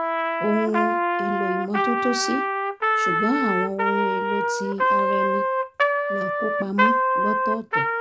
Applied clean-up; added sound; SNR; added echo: none; Trumpet; -5 dB; none.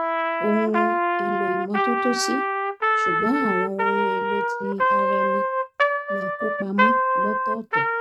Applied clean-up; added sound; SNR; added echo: neural mask model RNNoise.